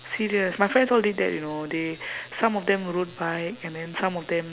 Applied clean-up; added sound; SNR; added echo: none; none; none; none.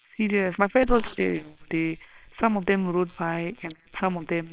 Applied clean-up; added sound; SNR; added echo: neural separator model SepFormer WHAMR!.